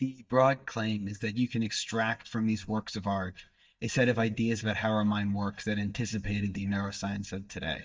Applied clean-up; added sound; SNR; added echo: neural mask model DeepFilterNet 3.